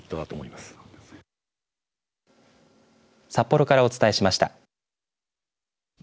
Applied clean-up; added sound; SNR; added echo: none; none; none; none.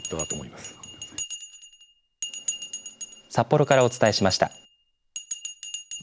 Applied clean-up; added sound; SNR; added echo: none; Bell; 10 dB; none.